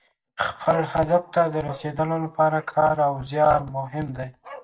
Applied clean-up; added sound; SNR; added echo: neural mask model DeepFilterNet 3.